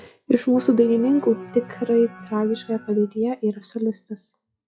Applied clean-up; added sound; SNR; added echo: classical method WPE with log-MMSE.